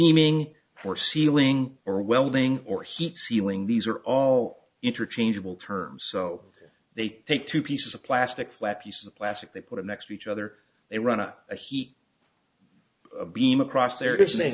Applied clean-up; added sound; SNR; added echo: none; none; none; none.